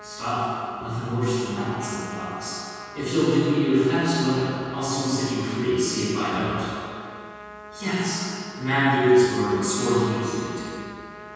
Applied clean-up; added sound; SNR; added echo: none; Trumpet; 17 dB; reverberation time 2.1 s.